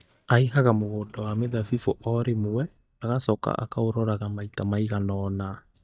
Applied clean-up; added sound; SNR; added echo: neural mask model DeepFilterNet 3.